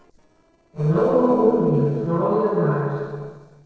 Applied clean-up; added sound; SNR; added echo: neural separator model SepFormer DNS4.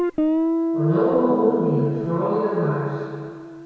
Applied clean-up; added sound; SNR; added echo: none; Guitar; 3 dB; reverberation time 2.0 s.